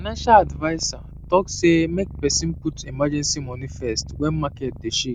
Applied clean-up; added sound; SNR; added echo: none; Purr; 13 dB; none.